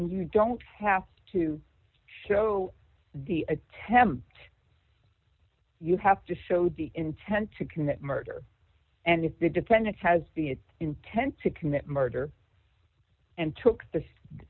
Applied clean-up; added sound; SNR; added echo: none; none; none; none.